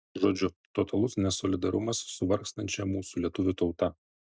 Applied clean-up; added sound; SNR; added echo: none; none; none; none.